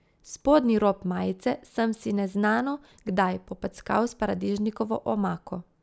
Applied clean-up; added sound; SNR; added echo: none; none; none; none.